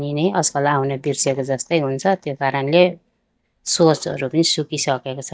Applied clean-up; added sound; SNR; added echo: neural mask model DeepFilterNet 3.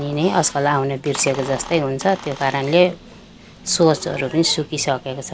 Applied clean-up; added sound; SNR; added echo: none; Squeak; 18 dB; none.